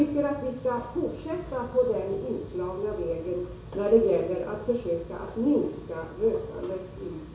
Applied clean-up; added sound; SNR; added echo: none; none; none; reverberation time 0.6 s.